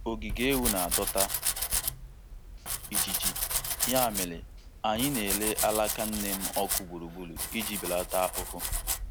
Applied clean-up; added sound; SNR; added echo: none; Domestic sounds, home sounds; 0 dB; none.